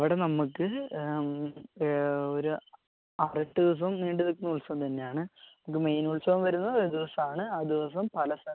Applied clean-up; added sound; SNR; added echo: none; none; none; none.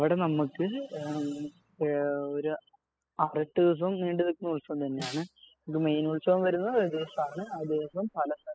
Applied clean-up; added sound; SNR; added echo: classical method spectral subtraction.